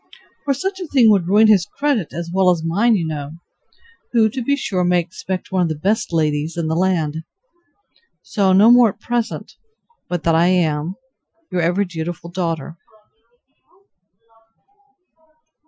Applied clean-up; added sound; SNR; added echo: classical method Wiener filter.